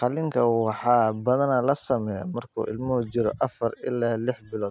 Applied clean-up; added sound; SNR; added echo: none; none; none; none.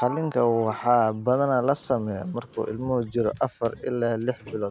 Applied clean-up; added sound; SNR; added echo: none; Sliding door; 18 dB; none.